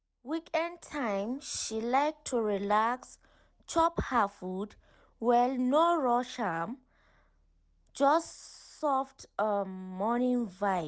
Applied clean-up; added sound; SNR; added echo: none; none; none; none.